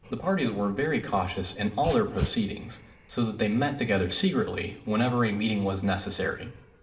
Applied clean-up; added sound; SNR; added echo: none; Dog; 14 dB; reverberation time 0.7 s.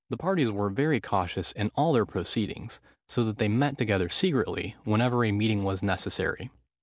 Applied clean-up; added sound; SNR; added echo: none; none; none; none.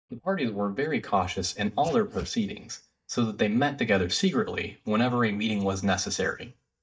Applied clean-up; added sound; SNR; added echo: neural mask model DeepFilterNet 3.